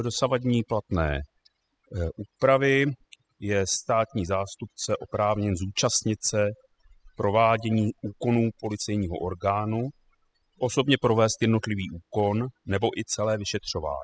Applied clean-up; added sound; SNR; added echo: classical method spectral subtraction.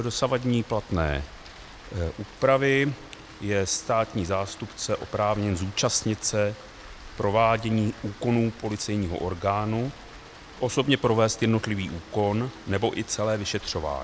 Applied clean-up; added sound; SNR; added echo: none; Rain; 19 dB; none.